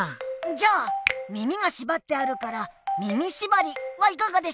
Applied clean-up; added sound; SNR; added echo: none; Finger snapping; 11 dB; none.